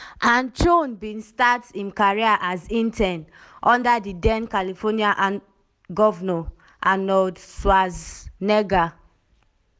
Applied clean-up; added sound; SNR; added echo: none; none; none; none.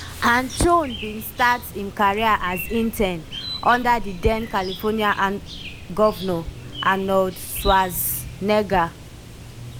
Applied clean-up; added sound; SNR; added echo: none; Chirp, tweet; 12 dB; none.